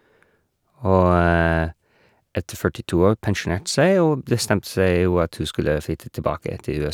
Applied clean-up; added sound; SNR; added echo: none; none; none; none.